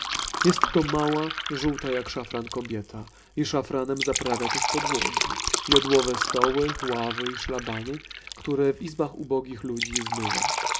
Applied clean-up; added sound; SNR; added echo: none; Fill (with liquid); 2 dB; reverberation time 0.3 s.